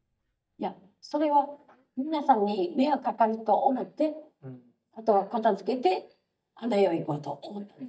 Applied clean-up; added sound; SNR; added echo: neural mask model DeepFilterNet 3.